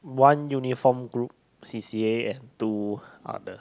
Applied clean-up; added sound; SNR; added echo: none; none; none; none.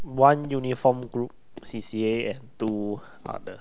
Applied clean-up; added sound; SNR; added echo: none; Walk, footsteps; 14 dB; none.